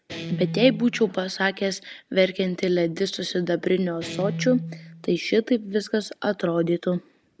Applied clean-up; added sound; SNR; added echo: none; Guitar; 13 dB; none.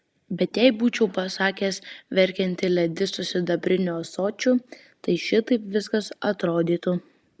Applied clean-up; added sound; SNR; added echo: none; none; none; none.